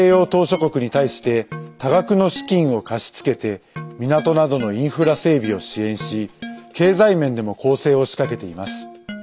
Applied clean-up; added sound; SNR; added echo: none; none; none; none.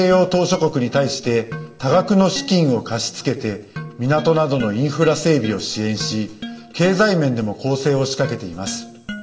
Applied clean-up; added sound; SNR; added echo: none; none; none; reverberation time 1.6 s.